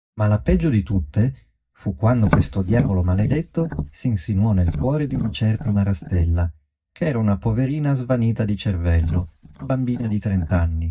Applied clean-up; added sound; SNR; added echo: neural mask model DeepFilterNet 3.